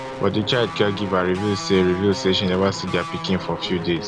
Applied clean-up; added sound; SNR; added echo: none; Guitar; 10 dB; none.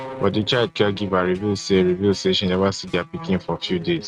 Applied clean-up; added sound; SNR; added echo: neural mask model RNNoise.